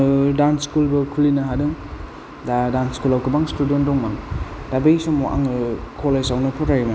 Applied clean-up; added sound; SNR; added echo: none; none; none; none.